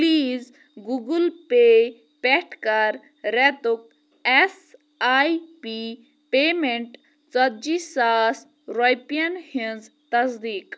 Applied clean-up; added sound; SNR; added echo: none; none; none; none.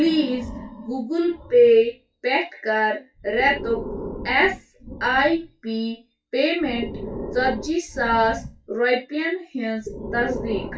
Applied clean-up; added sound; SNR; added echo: classical method WPE with log-MMSE.